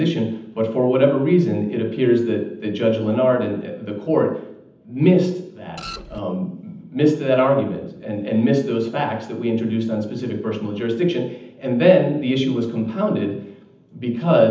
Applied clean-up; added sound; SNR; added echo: none; Printer; 14 dB; reverberation time 0.8 s.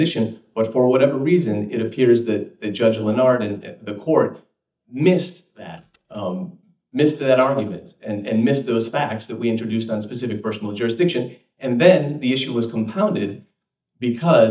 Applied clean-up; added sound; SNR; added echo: neural mask model DeepFilterNet 3.